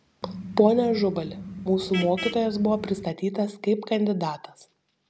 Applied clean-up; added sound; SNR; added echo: none; Vehicle horn, car horn, honking; 11 dB; none.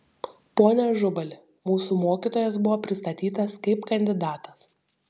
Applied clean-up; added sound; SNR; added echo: none; none; none; none.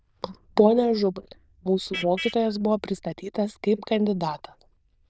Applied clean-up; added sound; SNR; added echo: neural diffusion model UNIVERSE++.